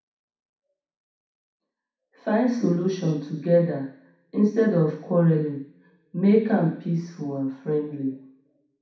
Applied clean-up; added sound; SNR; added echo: none; none; none; reverberation time 0.6 s.